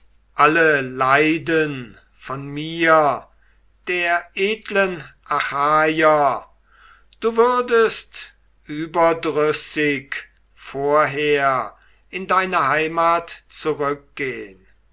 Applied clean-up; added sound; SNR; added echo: none; none; none; none.